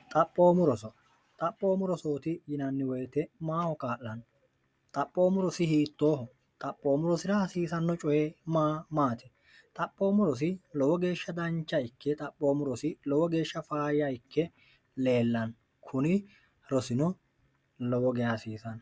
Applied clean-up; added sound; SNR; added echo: none; none; none; none.